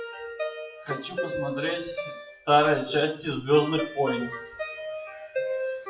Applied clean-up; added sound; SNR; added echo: classical method WPE with log-MMSE.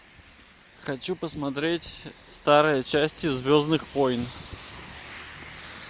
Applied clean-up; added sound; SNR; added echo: none; none; none; none.